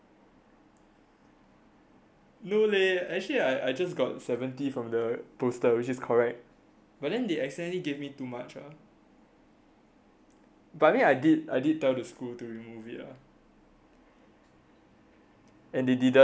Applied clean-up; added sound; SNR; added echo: none; none; none; none.